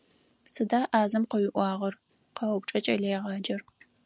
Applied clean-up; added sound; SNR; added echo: none; none; none; none.